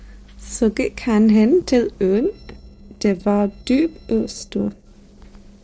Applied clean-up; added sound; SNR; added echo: neural separator model SepFormer DNS4.